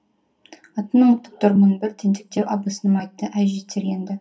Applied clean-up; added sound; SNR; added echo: none; none; none; reverberation time 0.2 s.